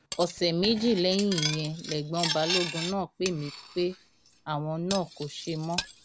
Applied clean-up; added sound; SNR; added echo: none; Cutlery, silverware; 7 dB; none.